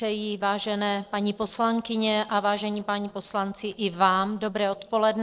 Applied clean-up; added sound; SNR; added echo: neural separator model SepFormer DNS4.